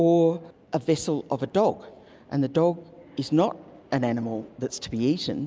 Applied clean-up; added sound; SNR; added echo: none; none; none; none.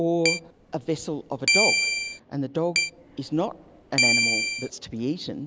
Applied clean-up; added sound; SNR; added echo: none; Keyboard (musical); -3 dB; none.